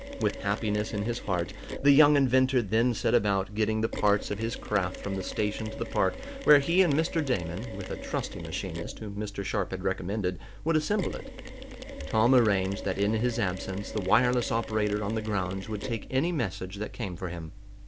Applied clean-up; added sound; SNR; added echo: none; Mechanisms; 11 dB; none.